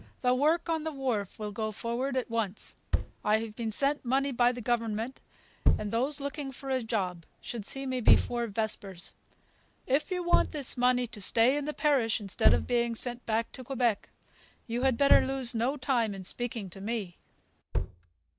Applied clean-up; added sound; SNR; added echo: none; Thump, thud; 2 dB; none.